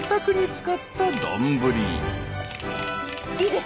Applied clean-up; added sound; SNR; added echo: none; Camera; 19 dB; none.